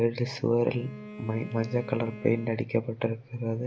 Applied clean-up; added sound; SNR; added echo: none; Bowed string instrument; 17 dB; none.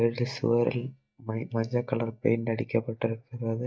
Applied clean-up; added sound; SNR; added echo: neural mask model DeepFilterNet 3.